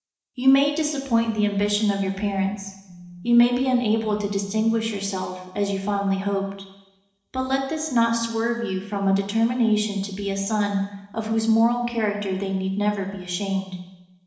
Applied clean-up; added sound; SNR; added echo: neural separator model SepFormer DNS4.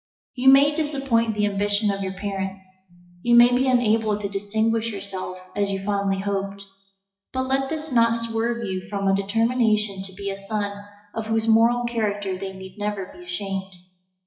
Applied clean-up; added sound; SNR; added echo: classical method WPE with log-MMSE.